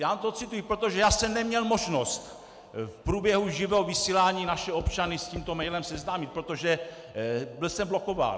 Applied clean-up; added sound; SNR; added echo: none; Writing; 17 dB; none.